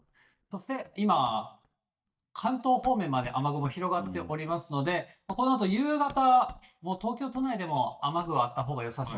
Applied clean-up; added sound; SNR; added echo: neural mask model DeepFilterNet 3.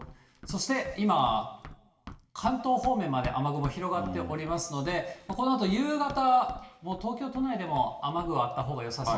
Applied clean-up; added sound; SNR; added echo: none; Run; 16 dB; reverberation time 0.8 s.